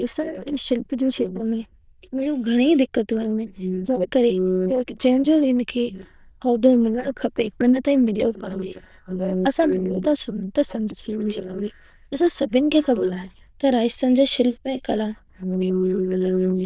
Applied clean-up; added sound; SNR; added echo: neural diffusion model UNIVERSE++.